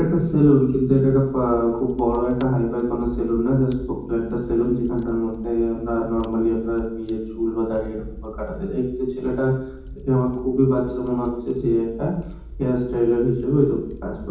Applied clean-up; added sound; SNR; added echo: none; Fire; 15 dB; reverberation time 1.2 s.